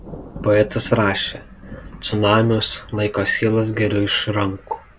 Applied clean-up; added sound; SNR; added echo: none; Thunder; 19 dB; none.